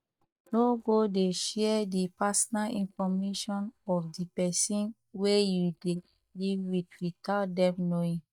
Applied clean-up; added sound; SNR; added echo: neural mask model DeepFilterNet 3.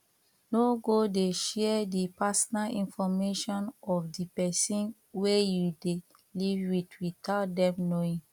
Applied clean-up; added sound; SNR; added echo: none; none; none; none.